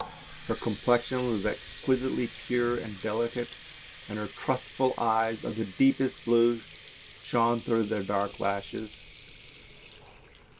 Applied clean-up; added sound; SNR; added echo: none; Water tap, faucet; 13 dB; none.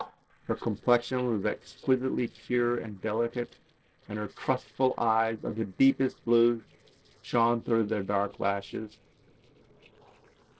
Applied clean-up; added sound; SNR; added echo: neural separator model SepFormer DNS4.